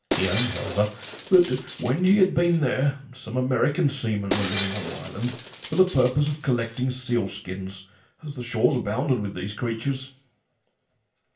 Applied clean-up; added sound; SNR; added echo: none; Shatter; 9 dB; reverberation time 0.3 s.